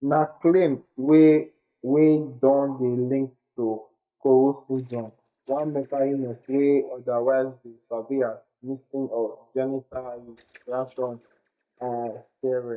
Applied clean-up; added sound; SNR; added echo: neural mask model DeepFilterNet 3.